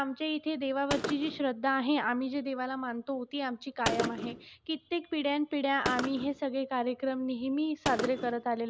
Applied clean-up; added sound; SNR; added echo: none; Gunshot, gunfire; 9 dB; none.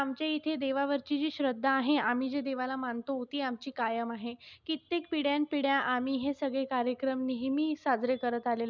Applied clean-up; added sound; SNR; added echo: none; none; none; none.